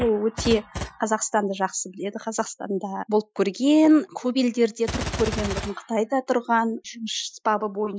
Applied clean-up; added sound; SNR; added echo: classical method Wiener filter.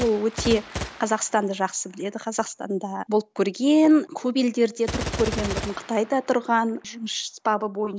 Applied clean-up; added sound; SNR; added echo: none; Gunshot, gunfire; 12 dB; none.